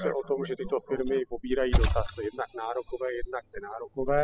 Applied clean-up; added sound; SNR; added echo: classical method spectral subtraction.